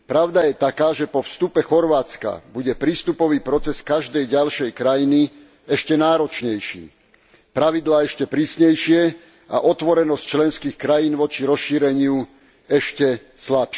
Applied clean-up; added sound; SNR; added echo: none; none; none; none.